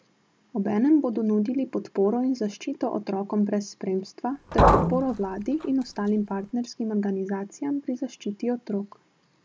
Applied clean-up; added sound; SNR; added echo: none; Liquid; -2 dB; none.